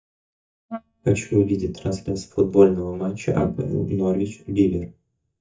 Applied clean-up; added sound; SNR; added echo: neural mask model DeepFilterNet 3.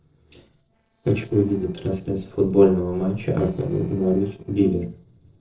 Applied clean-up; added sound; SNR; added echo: neural separator model SepFormer DNS4.